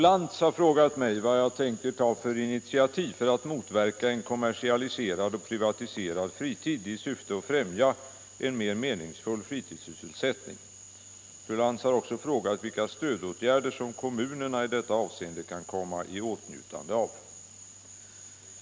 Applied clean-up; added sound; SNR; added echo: none; Cricket / Frog; 20 dB; none.